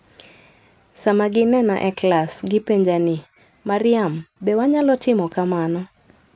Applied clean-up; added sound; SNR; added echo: none; none; none; none.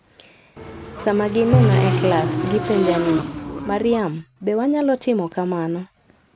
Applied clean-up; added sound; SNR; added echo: none; Bowed string instrument + Motorcycle / Engine; 1 dB; none.